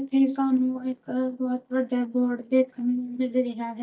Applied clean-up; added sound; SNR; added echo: neural mask model DeepFilterNet 3.